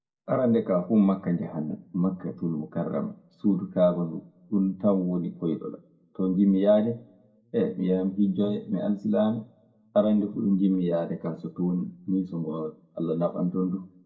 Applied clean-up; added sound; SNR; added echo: none; none; none; reverberation time 0.4 s.